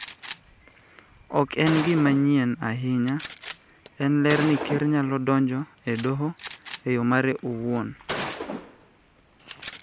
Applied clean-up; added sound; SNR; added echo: none; Gunshot, gunfire; 12 dB; none.